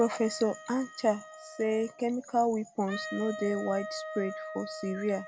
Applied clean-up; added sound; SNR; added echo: none; Wind instrument, woodwind instrument; 11 dB; none.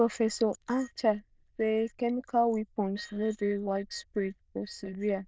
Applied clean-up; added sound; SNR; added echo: neural diffusion model UNIVERSE++.